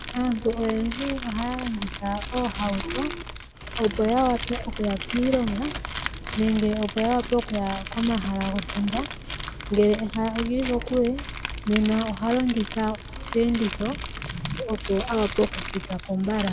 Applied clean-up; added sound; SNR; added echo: none; Crumpling, crinkling; 6 dB; none.